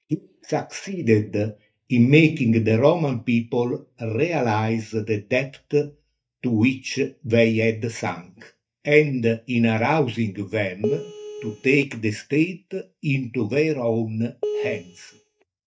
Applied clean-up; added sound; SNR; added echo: neural mask model DeepFilterNet 3.